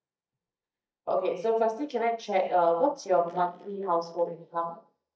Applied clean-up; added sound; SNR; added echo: neural mask model DeepFilterNet 3.